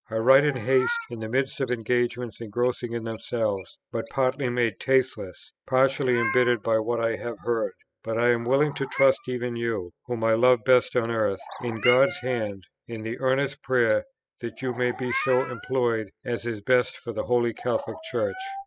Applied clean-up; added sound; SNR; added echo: classical method spectral subtraction.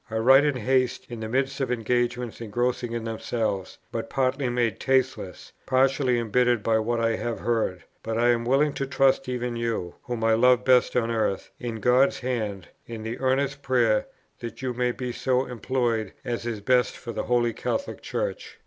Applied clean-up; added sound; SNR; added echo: none; none; none; none.